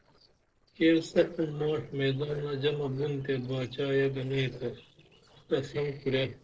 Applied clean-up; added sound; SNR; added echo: neural separator model SepFormer DNS4.